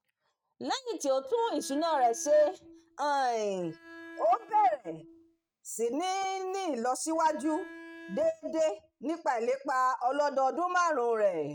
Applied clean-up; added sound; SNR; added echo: neural mask model RNNoise.